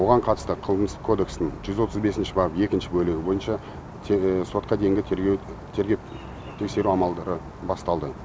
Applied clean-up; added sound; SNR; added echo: none; none; none; none.